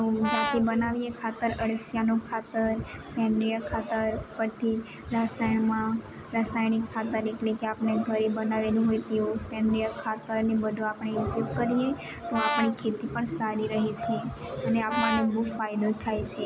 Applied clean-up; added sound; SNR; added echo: none; Brass instrument; 4 dB; none.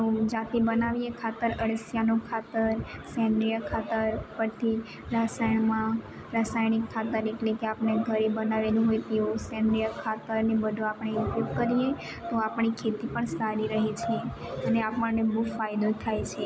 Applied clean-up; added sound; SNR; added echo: none; none; none; none.